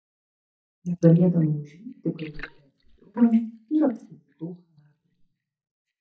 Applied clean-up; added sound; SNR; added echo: neural mask model DeepFilterNet 3.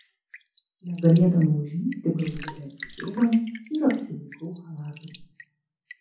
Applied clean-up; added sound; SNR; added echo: none; Raindrop / Drip; 18 dB; reverberation time 0.6 s.